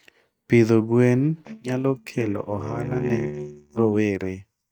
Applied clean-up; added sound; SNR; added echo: neural mask model DeepFilterNet 3.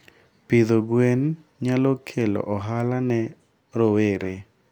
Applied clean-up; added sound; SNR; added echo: none; none; none; none.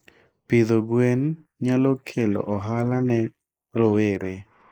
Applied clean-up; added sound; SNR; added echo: neural mask model Resemble Enhance denoiser.